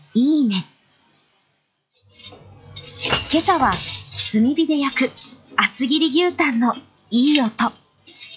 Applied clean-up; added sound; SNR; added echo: classical method log-MMSE.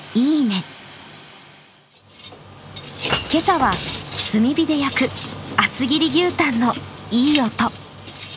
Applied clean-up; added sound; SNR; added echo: none; Shatter / Crushing; 12 dB; none.